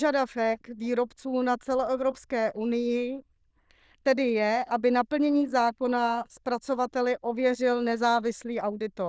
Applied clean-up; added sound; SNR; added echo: neural diffusion model UNIVERSE++.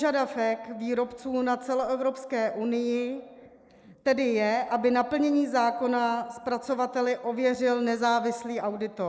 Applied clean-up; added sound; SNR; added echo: neural mask model Resemble Enhance denoiser.